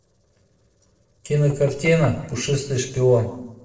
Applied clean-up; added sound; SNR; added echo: neural separator model SepFormer DNS4.